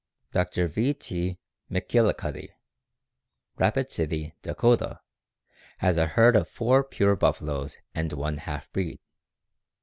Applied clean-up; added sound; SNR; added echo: none; none; none; none.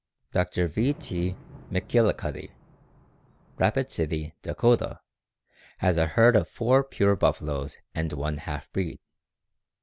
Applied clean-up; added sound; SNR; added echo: none; Fireworks; 20 dB; none.